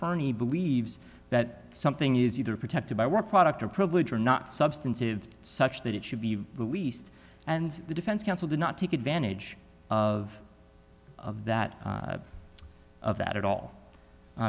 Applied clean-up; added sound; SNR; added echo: none; none; none; none.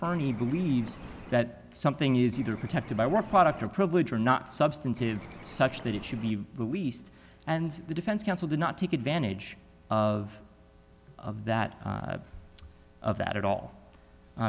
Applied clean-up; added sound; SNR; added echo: none; Bird; 15 dB; none.